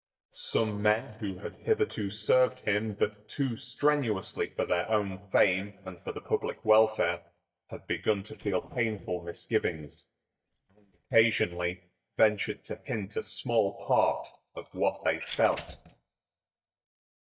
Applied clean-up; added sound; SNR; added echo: neural mask model DeepFilterNet 3.